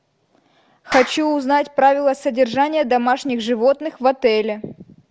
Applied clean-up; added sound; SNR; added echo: none; Clapping; 15 dB; none.